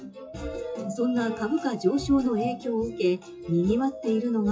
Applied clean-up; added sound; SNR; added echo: classical method WPE with log-MMSE.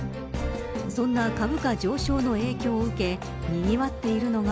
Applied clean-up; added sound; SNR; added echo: none; none; none; none.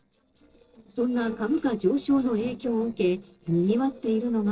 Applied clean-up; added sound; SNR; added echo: neural separator model SepFormer DNS4.